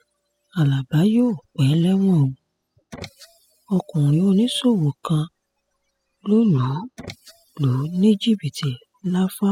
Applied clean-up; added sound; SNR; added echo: classical method spectral subtraction.